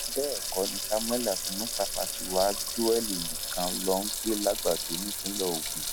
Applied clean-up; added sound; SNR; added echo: none; Sink (filling or washing) / Water tap, faucet; 2 dB; none.